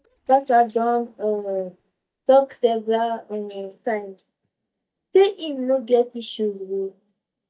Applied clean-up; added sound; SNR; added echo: neural mask model DeepFilterNet 3.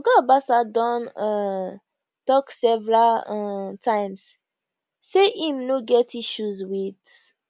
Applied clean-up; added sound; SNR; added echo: none; none; none; none.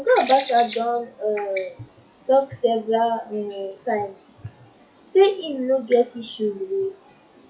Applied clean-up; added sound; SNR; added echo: classical method WPE with log-MMSE.